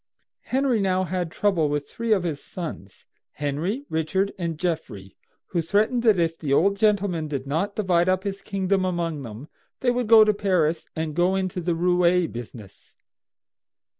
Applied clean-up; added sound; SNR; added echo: none; none; none; none.